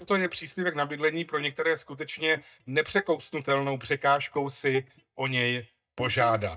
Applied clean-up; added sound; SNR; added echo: neural mask model DeepFilterNet 3.